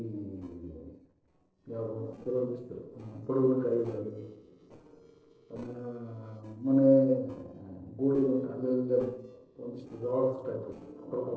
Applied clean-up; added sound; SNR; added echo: neural separator model SepFormer DNS4.